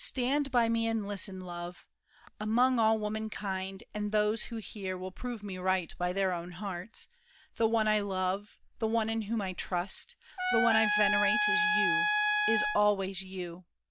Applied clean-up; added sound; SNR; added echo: none; Trumpet; -2 dB; none.